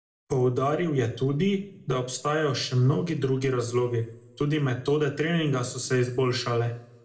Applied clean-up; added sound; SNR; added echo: none; none; none; reverberation time 0.6 s.